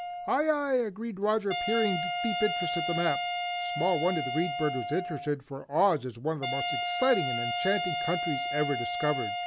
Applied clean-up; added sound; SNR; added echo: none; Wind instrument, woodwind instrument; 3 dB; none.